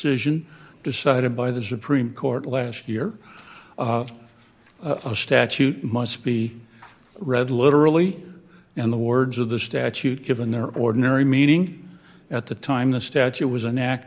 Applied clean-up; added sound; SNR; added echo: none; none; none; none.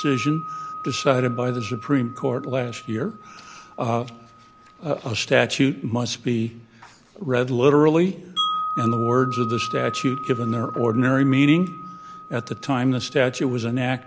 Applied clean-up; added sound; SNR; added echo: none; Wind chime; 11 dB; none.